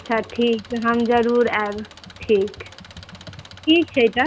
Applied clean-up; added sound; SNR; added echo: none; Computer keyboard + Engine; 20 dB; none.